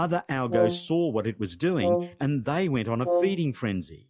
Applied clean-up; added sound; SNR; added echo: classical method log-MMSE.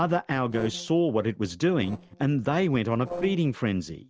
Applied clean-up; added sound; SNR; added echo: neural separator model SepFormer DNS4.